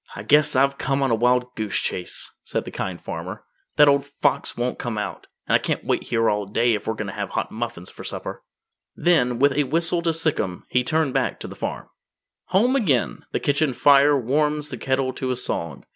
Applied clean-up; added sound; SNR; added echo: none; none; none; none.